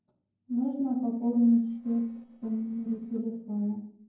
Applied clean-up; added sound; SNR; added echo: neural separator model SepFormer DNS4.